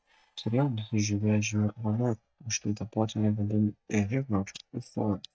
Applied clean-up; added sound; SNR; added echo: neural mask model DeepFilterNet 3.